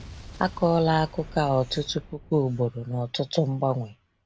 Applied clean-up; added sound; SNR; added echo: none; Explosion; 19 dB; none.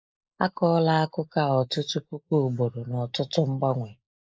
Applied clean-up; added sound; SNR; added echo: neural mask model Resemble Enhance denoiser.